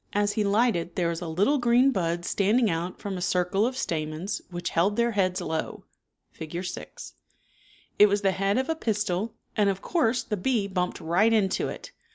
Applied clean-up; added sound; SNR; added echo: none; none; none; none.